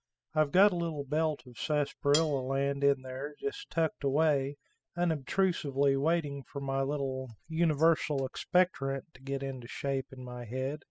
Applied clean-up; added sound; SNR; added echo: classical method spectral subtraction.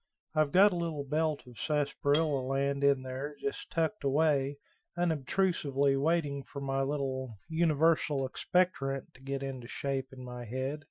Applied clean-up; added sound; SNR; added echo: classical method Wiener filter.